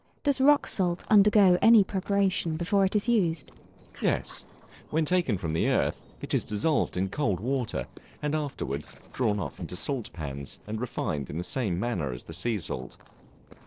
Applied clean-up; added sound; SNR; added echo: neural separator model SepFormer DNS4.